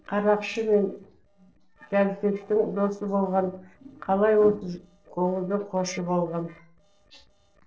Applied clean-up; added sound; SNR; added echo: neural separator model SepFormer DNS4.